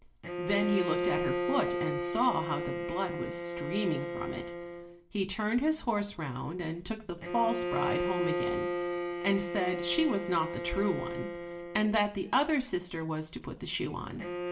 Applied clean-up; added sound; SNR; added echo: none; Bowed string instrument; 3 dB; reverberation time 0.5 s.